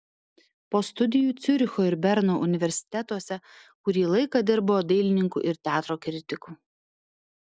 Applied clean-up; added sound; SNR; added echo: none; none; none; none.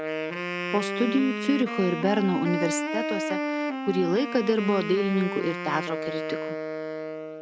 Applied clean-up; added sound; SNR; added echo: none; Wind instrument, woodwind instrument; 3 dB; none.